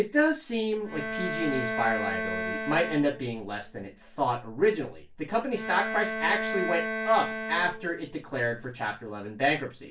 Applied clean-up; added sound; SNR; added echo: none; Bowed string instrument; 5 dB; reverberation time 0.2 s.